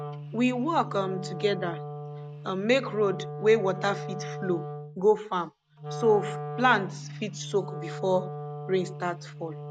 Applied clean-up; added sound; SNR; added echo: none; Wind instrument, woodwind instrument; 9 dB; none.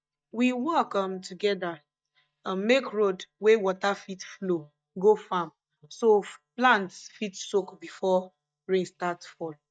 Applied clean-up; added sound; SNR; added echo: neural mask model DeepFilterNet 3.